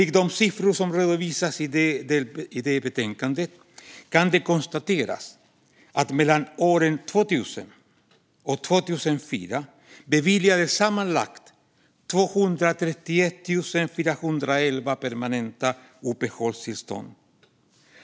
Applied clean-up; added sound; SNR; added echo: none; none; none; none.